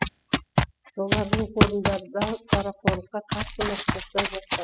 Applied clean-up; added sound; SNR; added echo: classical method spectral subtraction.